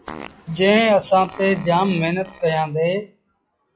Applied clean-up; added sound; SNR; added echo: classical method log-MMSE.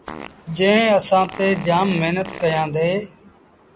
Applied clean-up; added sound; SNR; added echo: none; Fart; 17 dB; none.